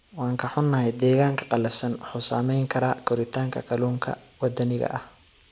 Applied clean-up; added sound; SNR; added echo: none; none; none; none.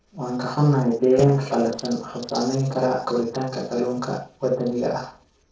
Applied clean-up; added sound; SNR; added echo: neural separator model SepFormer DNS4.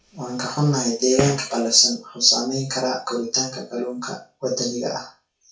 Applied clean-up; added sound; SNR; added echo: classical method WPE with log-MMSE.